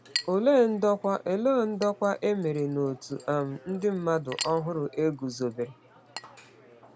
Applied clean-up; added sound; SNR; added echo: none; Chink, clink; 15 dB; none.